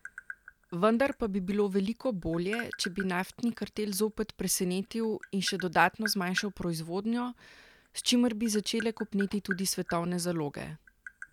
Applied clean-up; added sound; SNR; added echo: none; Tap; 15 dB; none.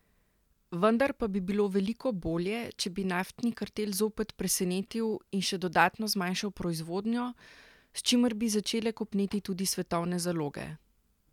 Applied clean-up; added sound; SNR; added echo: none; none; none; none.